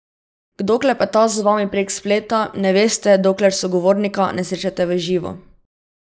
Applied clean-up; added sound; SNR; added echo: neural mask model Resemble Enhance denoiser.